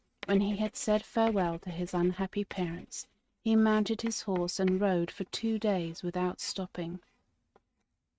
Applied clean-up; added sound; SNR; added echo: neural mask model RNNoise.